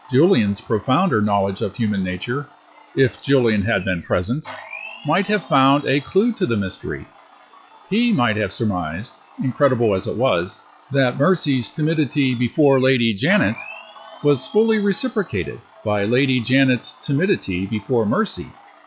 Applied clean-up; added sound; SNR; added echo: classical method log-MMSE.